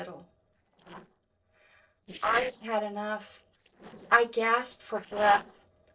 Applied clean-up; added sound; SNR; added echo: neural separator model SepFormer DNS4.